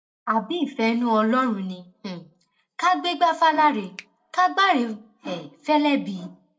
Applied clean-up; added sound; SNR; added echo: neural separator model SepFormer DNS4.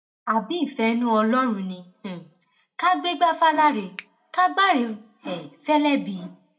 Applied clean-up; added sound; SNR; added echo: none; Finger snapping; 18 dB; reverberation time 0.2 s.